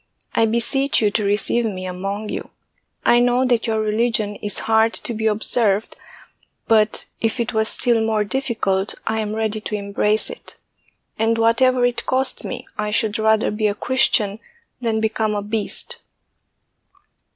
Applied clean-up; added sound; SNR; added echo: none; none; none; none.